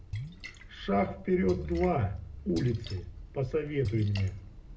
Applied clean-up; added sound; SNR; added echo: none; Splash, splatter; 10 dB; reverberation time 0.2 s.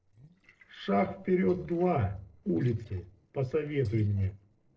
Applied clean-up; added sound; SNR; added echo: neural separator model SepFormer DNS4.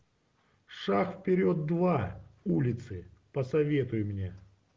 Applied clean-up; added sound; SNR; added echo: none; none; none; none.